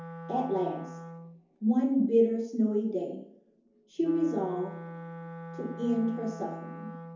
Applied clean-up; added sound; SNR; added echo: none; Wind instrument, woodwind instrument; 13 dB; reverberation time 2.8 s.